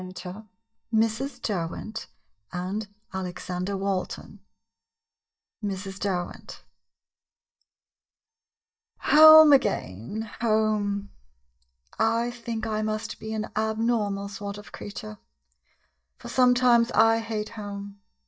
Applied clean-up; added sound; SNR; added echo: neural mask model DeepFilterNet 3.